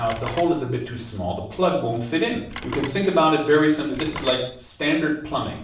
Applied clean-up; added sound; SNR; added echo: none; Telephone; 15 dB; reverberation time 0.5 s.